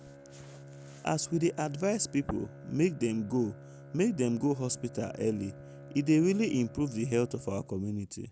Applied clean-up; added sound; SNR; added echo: none; Bowed string instrument; 17 dB; none.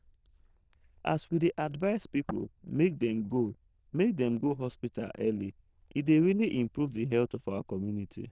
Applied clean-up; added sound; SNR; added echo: neural diffusion model UNIVERSE++.